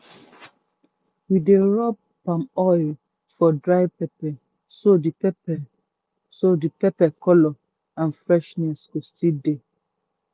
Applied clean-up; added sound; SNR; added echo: none; none; none; none.